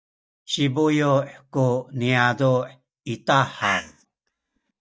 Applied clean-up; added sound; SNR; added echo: neural mask model DeepFilterNet 3.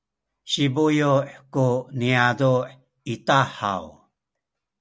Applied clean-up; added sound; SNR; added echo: none; none; none; none.